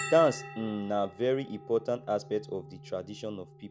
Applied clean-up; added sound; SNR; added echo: none; Bell; 14 dB; none.